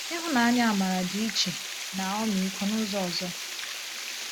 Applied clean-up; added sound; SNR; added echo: none; Water; 6 dB; none.